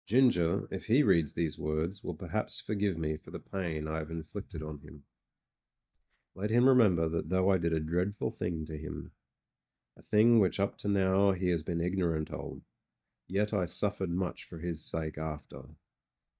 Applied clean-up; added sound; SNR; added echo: neural mask model DeepFilterNet 3.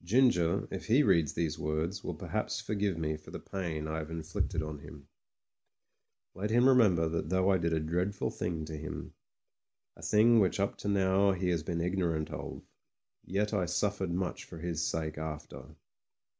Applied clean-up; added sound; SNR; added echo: none; none; none; none.